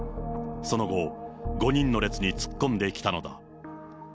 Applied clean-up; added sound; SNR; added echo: none; none; none; none.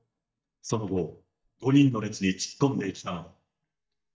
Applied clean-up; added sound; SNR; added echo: neural mask model DeepFilterNet 3.